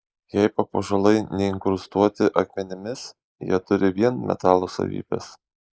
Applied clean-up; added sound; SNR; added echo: neural mask model Resemble Enhance denoiser.